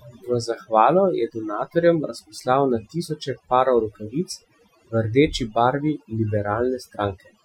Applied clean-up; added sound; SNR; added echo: classical method Wiener filter.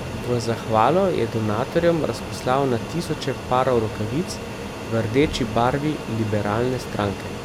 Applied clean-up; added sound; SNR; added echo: none; Fixed-wing aircraft, airplane; 9 dB; none.